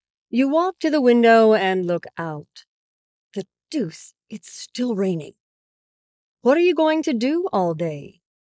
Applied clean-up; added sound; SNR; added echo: neural mask model Resemble Enhance denoiser.